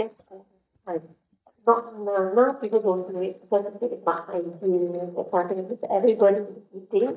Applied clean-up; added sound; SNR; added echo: neural mask model DeepFilterNet 3.